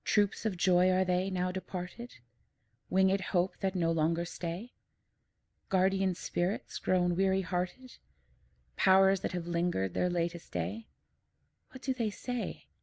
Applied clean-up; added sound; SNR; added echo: none; none; none; none.